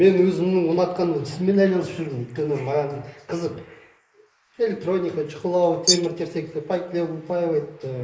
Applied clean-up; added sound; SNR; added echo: neural mask model Resemble Enhance denoiser.